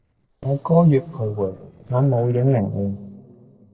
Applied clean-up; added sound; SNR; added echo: neural separator model SepFormer DNS4.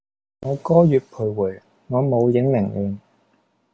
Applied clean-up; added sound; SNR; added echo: none; none; none; none.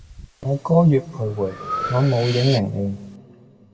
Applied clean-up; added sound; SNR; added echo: none; Breathing; 12 dB; reverberation time 1.8 s.